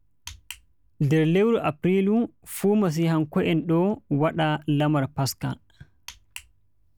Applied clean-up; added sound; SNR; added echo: none; none; none; none.